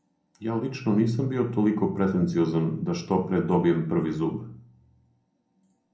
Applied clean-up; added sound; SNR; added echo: none; none; none; reverberation time 0.6 s.